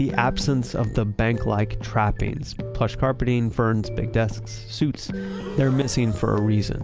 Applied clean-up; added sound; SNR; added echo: none; Breathing; 16 dB; none.